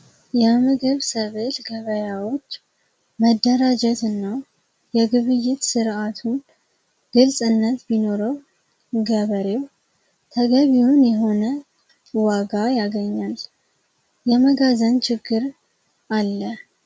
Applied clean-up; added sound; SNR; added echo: none; none; none; none.